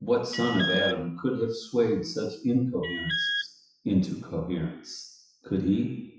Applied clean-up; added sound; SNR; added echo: classical method WPE with log-MMSE.